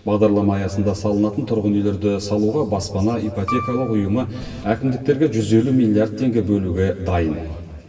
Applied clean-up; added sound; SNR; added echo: none; Piano; 12 dB; reverberation time 2.0 s.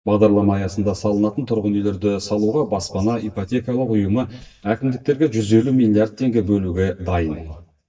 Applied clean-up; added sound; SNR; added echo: neural mask model DeepFilterNet 3.